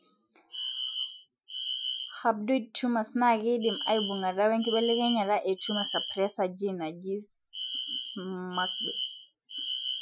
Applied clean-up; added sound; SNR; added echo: classical method Wiener filter.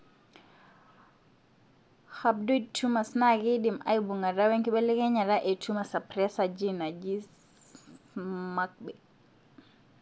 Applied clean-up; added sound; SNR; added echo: none; none; none; none.